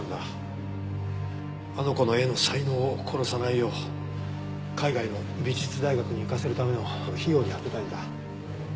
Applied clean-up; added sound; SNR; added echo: none; none; none; none.